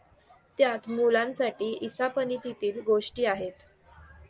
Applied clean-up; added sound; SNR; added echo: none; none; none; none.